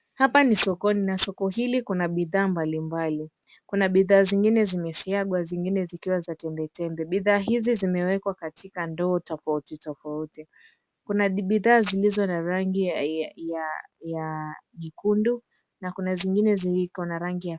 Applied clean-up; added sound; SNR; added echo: none; none; none; none.